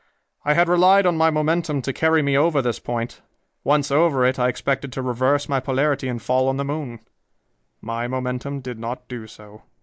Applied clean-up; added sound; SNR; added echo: neural mask model Resemble Enhance denoiser.